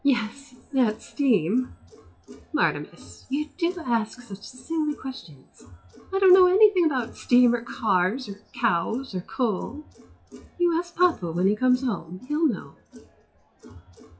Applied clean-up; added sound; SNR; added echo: classical method WPE with log-MMSE.